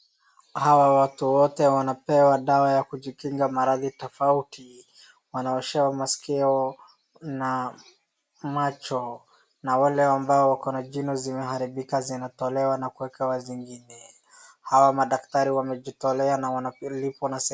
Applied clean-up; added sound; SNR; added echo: none; none; none; none.